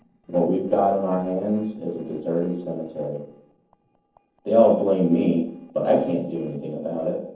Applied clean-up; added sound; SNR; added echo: neural separator model SepFormer DNS4.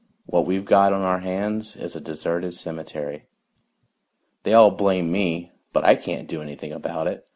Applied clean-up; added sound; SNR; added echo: none; none; none; none.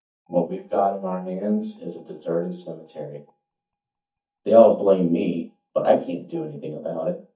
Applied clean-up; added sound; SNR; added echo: neural mask model DeepFilterNet 3.